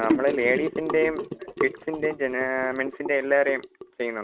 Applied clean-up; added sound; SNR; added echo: neural mask model RNNoise.